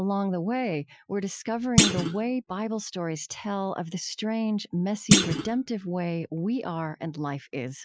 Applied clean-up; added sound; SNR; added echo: classical method Wiener filter.